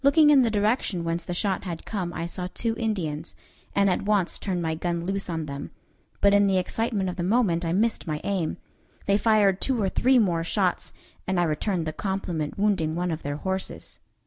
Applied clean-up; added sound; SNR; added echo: none; none; none; none.